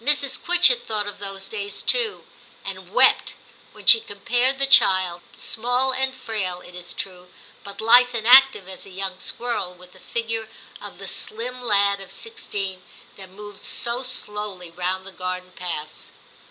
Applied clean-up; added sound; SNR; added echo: none; none; none; none.